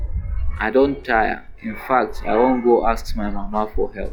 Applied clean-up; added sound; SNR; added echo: classical method log-MMSE.